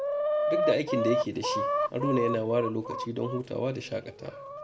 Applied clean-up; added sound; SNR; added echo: none; Chicken, rooster; 0 dB; reverberation time 0.6 s.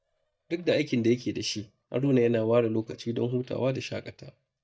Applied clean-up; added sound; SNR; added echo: neural mask model DeepFilterNet 3.